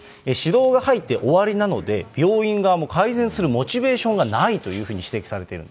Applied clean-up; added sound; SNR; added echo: none; none; none; none.